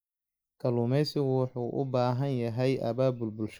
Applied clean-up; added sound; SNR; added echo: neural mask model Resemble Enhance denoiser.